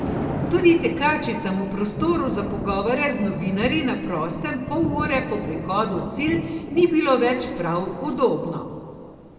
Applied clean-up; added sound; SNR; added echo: none; Thunder; 8 dB; reverberation time 1.6 s.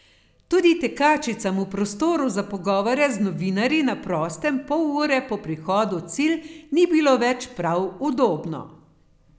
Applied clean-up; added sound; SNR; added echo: none; none; none; none.